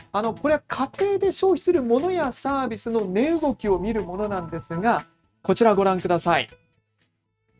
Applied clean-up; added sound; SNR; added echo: neural mask model RNNoise.